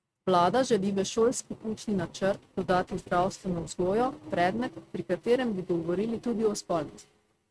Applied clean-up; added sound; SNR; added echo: neural mask model RNNoise.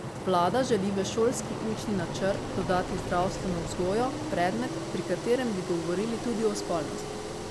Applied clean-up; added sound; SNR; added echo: none; Engine; 5 dB; none.